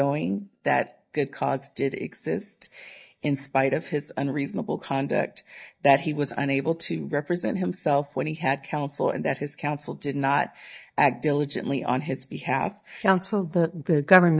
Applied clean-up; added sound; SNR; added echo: neural mask model DeepFilterNet 3.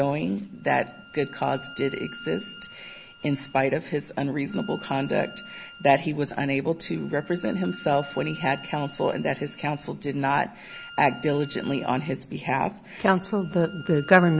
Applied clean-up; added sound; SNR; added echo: none; Bowed string instrument; 19 dB; none.